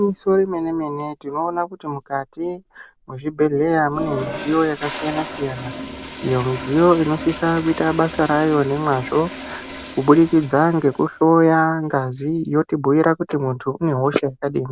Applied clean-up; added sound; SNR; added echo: none; Toilet flush; 15 dB; none.